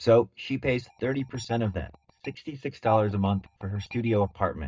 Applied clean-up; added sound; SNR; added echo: neural mask model DeepFilterNet 3.